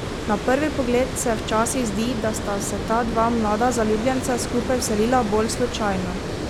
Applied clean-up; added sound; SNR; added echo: none; Water; 5 dB; none.